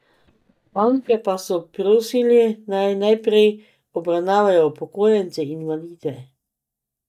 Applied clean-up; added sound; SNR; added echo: neural mask model DeepFilterNet 3.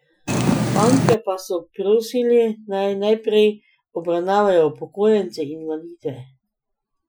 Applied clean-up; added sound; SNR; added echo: classical method Wiener filter.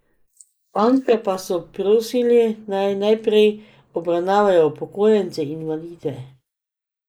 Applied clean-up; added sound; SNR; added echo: neural mask model Resemble Enhance denoiser.